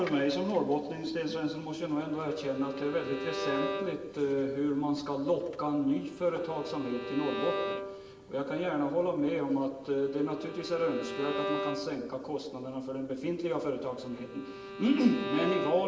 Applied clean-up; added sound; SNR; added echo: none; Bowed string instrument; 9 dB; reverberation time 0.8 s.